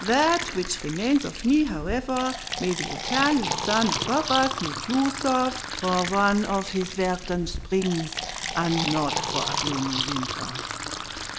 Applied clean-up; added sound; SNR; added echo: none; Fill (with liquid); 5 dB; none.